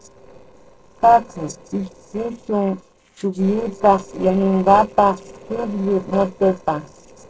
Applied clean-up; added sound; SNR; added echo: neural separator model SepFormer DNS4.